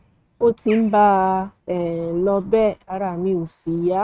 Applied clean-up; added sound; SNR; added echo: neural mask model RNNoise.